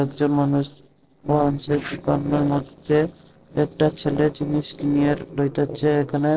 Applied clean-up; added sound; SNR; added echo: neural separator model SepFormer DNS4.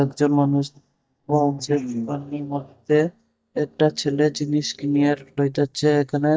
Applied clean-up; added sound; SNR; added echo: neural mask model DeepFilterNet 3.